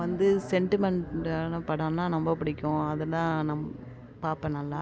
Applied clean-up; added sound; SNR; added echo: none; none; none; none.